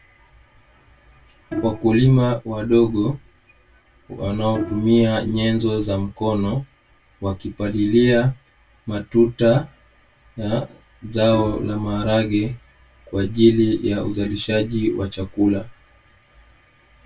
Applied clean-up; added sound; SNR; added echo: none; Bowed string instrument; 15 dB; reverberation time 0.1 s.